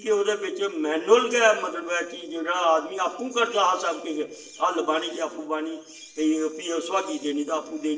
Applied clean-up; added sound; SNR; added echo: neural separator model SepFormer DNS4.